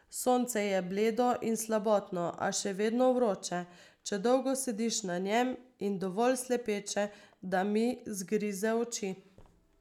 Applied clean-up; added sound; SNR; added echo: none; none; none; none.